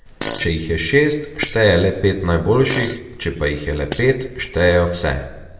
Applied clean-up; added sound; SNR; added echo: none; Fart; 15 dB; reverberation time 0.8 s.